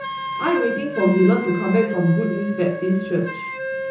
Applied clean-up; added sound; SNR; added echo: none; Wind instrument, woodwind instrument; 9 dB; reverberation time 0.7 s.